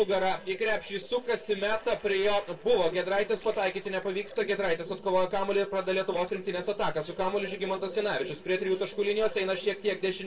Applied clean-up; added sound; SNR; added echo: neural separator model SepFormer DNS4.